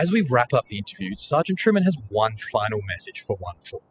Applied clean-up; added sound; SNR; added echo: classical method spectral subtraction.